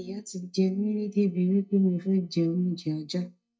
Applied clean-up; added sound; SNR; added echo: neural mask model DeepFilterNet 3.